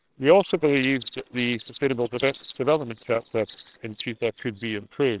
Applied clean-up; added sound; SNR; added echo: neural separator model SepFormer WHAMR!.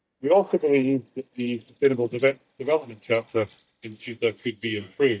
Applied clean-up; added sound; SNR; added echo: neural mask model DeepFilterNet 3.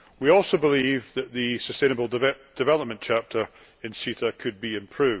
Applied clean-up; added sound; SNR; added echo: none; none; none; none.